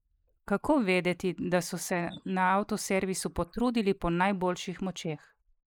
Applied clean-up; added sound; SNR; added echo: neural mask model Resemble Enhance denoiser.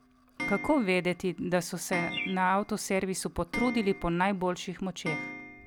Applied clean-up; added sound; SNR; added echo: none; Clock + Bird; 10 dB; none.